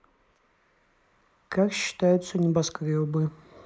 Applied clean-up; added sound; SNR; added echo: neural mask model Resemble Enhance denoiser.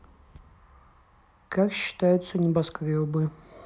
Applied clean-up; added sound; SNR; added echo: none; none; none; none.